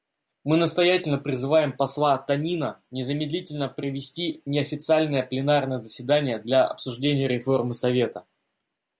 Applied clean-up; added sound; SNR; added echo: none; none; none; none.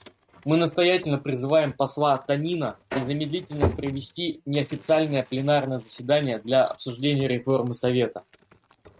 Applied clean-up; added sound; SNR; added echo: neural mask model RNNoise.